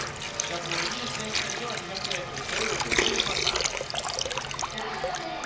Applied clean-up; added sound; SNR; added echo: none; Water; -4 dB; reverberation time 0.3 s.